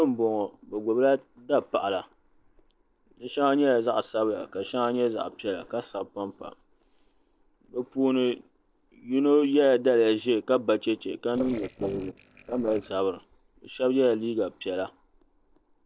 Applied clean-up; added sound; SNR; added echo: neural separator model SepFormer DNS4.